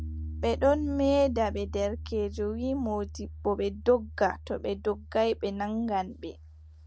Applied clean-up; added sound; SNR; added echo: none; Piano; 11 dB; none.